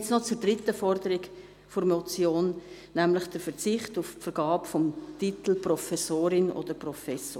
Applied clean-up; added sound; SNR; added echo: none; none; none; none.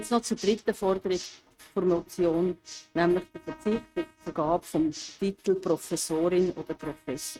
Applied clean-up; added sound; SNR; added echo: neural mask model RNNoise.